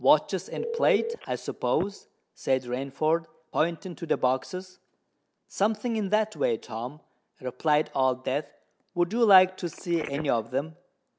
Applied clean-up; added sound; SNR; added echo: none; Telephone; 15 dB; none.